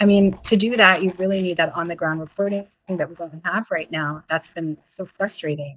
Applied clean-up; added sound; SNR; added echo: neural mask model DeepFilterNet 3.